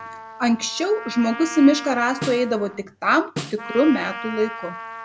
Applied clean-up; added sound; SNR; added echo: none; Trumpet + Snare drum; 12 dB; none.